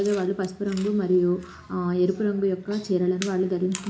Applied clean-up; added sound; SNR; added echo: none; Chewing, mastication; 19 dB; reverberation time 0.4 s.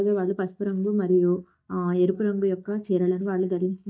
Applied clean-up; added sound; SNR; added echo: neural mask model DeepFilterNet 3.